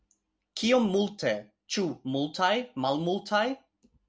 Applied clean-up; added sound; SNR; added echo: none; none; none; none.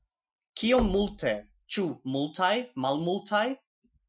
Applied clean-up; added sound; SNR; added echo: classical method Wiener filter.